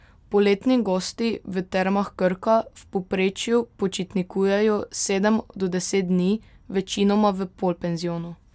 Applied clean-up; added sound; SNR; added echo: none; none; none; none.